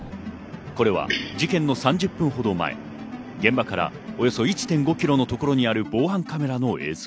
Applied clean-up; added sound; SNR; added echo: none; none; none; none.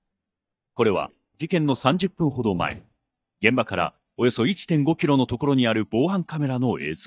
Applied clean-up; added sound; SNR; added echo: neural mask model DeepFilterNet 3.